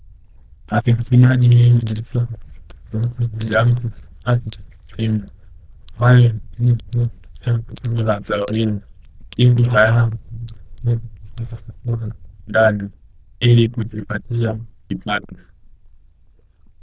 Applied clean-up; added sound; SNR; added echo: neural diffusion model UNIVERSE++.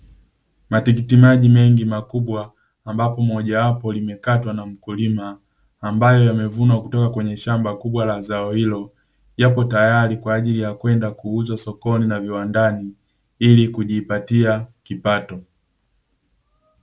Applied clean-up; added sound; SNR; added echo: none; none; none; none.